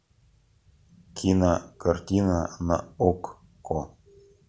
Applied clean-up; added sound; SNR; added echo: none; none; none; none.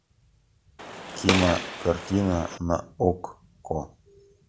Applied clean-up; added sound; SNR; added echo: none; Gunshot, gunfire; 3 dB; none.